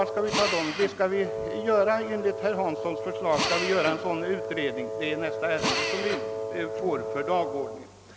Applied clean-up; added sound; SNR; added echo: none; Wind instrument, woodwind instrument + Drill; 3 dB; none.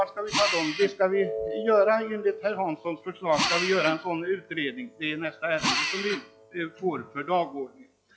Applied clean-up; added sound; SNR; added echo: classical method log-MMSE.